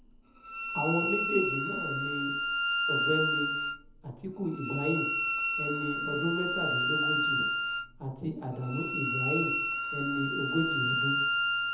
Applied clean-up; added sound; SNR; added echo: none; Bowed string instrument; -3 dB; reverberation time 0.7 s.